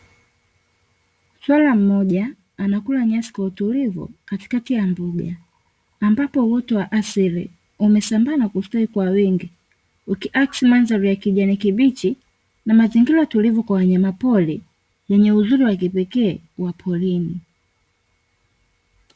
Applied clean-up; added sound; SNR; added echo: none; none; none; none.